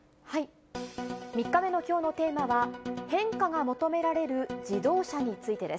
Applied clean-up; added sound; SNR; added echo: none; none; none; none.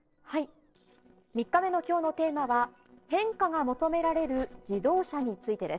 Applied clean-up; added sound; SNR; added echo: neural separator model SepFormer DNS4.